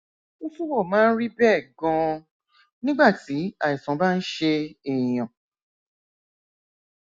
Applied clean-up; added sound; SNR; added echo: none; none; none; none.